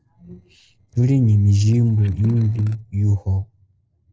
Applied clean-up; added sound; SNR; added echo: neural separator model SepFormer DNS4.